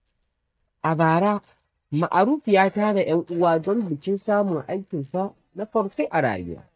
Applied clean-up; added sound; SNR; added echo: neural mask model DeepFilterNet 3.